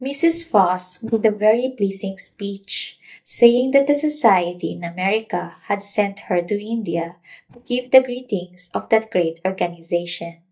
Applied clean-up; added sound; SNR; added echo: neural mask model DeepFilterNet 3.